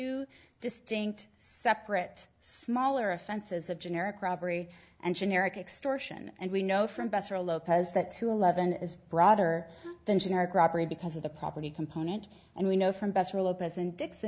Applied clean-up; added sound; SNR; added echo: none; Wind instrument, woodwind instrument; 17 dB; none.